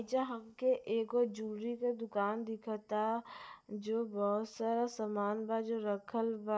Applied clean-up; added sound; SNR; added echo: none; none; none; none.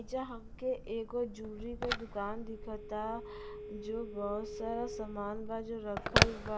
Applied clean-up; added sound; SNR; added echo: none; Telephone; -1 dB; none.